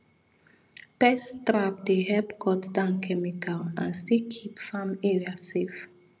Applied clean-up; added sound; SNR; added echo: none; none; none; none.